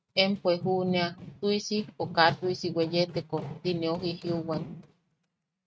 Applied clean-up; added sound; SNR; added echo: neural mask model RNNoise.